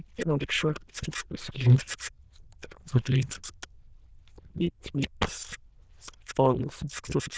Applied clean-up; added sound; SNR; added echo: neural diffusion model UNIVERSE++.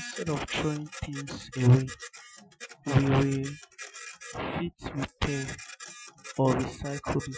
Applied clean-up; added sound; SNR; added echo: classical method Wiener filter.